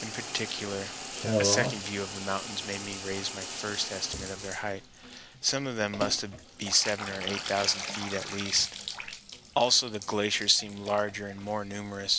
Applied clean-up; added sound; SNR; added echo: none; Bathtub (filling or washing) / Water tap, faucet; 6 dB; none.